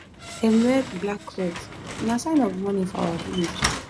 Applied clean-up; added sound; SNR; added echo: none; Slam; 9 dB; none.